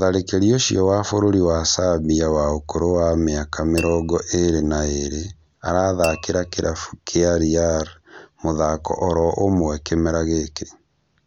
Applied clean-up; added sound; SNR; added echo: none; Tap / Glass; 17 dB; none.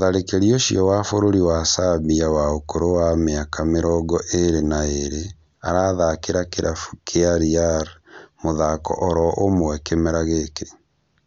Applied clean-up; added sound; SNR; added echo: none; none; none; none.